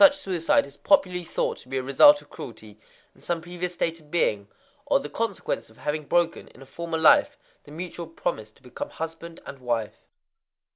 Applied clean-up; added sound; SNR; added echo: none; none; none; none.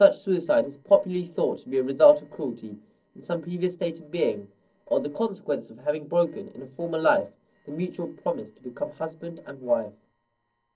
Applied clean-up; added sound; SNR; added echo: neural separator model SepFormer DNS4.